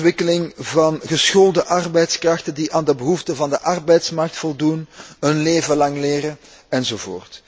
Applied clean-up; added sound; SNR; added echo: none; none; none; none.